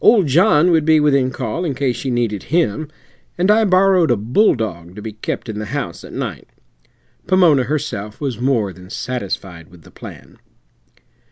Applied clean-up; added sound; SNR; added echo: none; none; none; none.